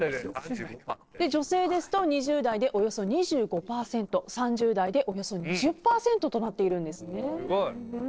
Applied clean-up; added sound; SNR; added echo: neural separator model SepFormer DNS4.